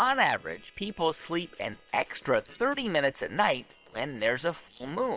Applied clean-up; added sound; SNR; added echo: neural separator model SepFormer WHAM!.